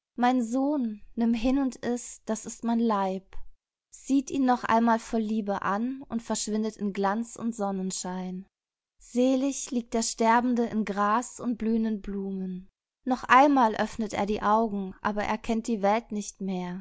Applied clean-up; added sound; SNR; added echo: none; none; none; none.